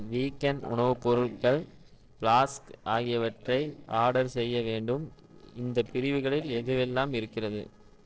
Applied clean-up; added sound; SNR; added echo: neural separator model SepFormer DNS4.